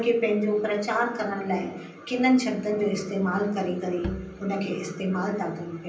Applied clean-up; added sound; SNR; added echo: none; Bowed string instrument; 11 dB; reverberation time 0.6 s.